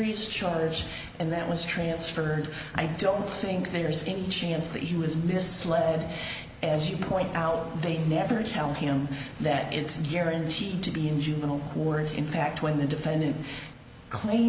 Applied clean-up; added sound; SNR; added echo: none; none; none; none.